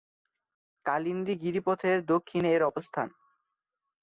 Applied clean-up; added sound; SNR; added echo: none; none; none; none.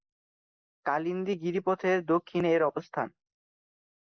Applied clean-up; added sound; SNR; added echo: neural mask model Resemble Enhance denoiser.